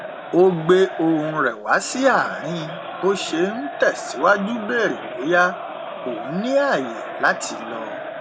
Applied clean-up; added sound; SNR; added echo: none; Crowd; 10 dB; none.